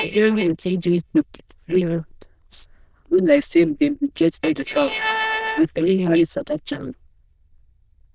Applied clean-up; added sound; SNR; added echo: neural diffusion model UNIVERSE++.